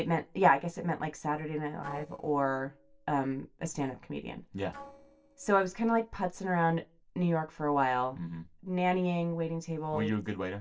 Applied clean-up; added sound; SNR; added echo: neural separator model SepFormer DNS4.